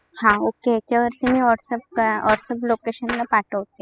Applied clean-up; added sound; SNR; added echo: classical method spectral subtraction.